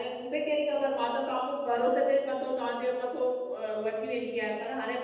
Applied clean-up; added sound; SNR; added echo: none; none; none; reverberation time 1.1 s.